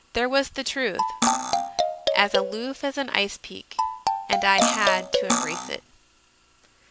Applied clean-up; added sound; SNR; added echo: none; Cutlery, silverware + Marimba, xylophone; -3 dB; none.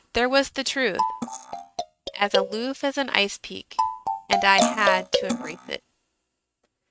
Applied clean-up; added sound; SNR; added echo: neural mask model RNNoise.